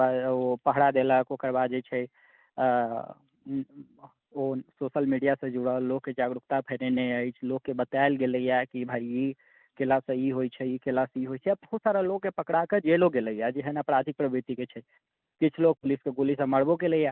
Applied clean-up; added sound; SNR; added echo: none; none; none; none.